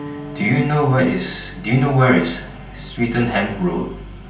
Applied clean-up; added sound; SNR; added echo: none; Guitar; 19 dB; reverberation time 0.3 s.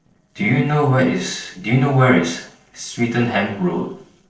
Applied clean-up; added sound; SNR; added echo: neural separator model SepFormer DNS4.